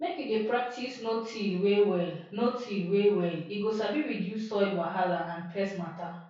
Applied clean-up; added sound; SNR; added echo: none; none; none; reverberation time 0.6 s.